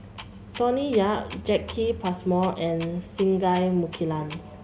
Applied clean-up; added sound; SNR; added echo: none; Clock + Bowed string instrument; 18 dB; none.